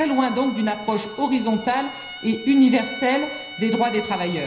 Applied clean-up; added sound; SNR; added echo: none; Bowed string instrument; 15 dB; reverberation time 0.9 s.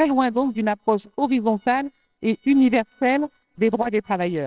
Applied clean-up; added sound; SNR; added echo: neural separator model SepFormer WHAMR!.